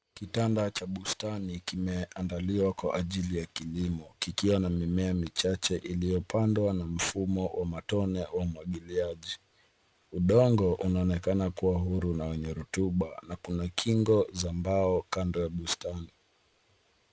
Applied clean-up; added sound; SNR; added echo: none; none; none; none.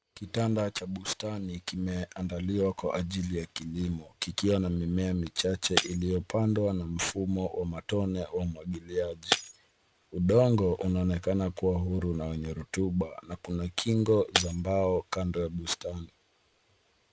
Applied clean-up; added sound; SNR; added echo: none; Shatter; 9 dB; none.